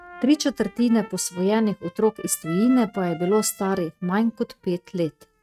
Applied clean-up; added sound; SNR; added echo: neural mask model RNNoise.